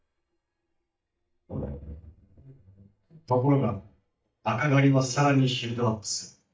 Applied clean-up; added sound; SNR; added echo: neural mask model DeepFilterNet 3.